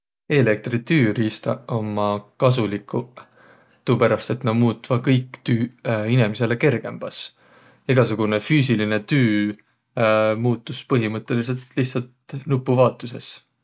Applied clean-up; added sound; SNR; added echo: none; none; none; none.